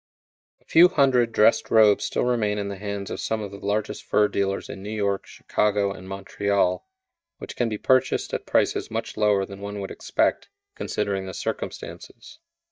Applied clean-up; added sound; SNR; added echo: neural mask model DeepFilterNet 3.